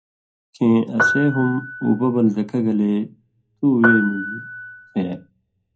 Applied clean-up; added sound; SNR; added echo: none; Piano; 4 dB; reverberation time 0.2 s.